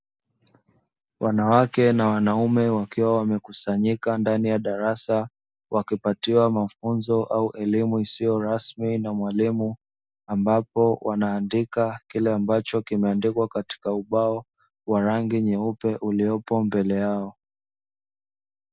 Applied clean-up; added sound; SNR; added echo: none; none; none; none.